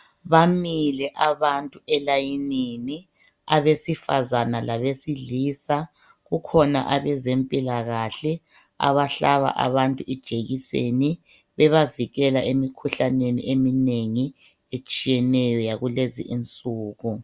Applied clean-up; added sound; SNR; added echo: none; none; none; none.